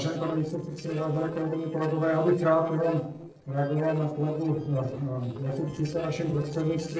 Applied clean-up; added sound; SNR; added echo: neural separator model SepFormer DNS4.